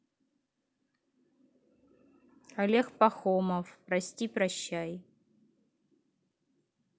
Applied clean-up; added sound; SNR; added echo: none; none; none; none.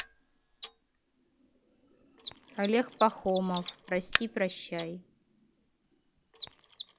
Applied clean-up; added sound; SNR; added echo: none; Mechanisms; 6 dB; none.